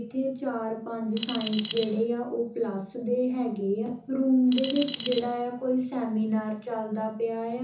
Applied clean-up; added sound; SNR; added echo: none; Alarm; 1 dB; reverberation time 0.6 s.